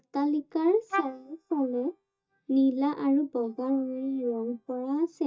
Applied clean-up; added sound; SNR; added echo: neural mask model DeepFilterNet 3.